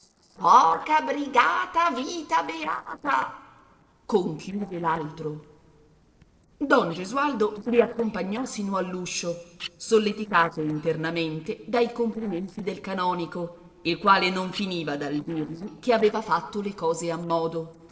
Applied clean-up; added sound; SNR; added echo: neural separator model SepFormer DNS4.